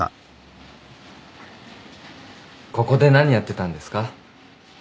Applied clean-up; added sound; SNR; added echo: none; none; none; none.